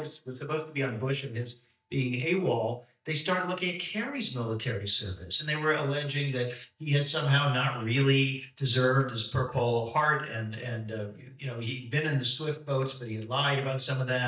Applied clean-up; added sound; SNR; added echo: neural mask model DeepFilterNet 3.